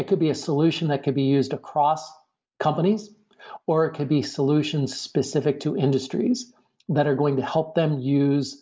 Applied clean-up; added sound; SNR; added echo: none; none; none; none.